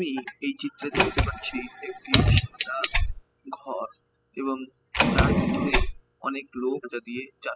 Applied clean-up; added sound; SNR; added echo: classical method spectral subtraction.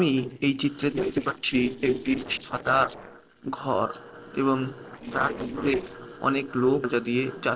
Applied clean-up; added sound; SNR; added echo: neural separator model SepFormer DNS4.